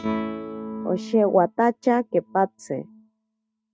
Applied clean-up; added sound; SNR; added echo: neural mask model RNNoise.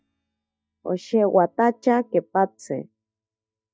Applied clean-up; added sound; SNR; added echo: neural mask model DeepFilterNet 3.